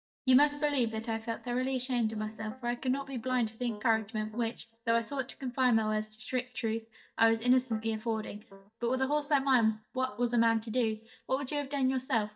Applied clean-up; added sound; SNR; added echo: neural mask model DeepFilterNet 3.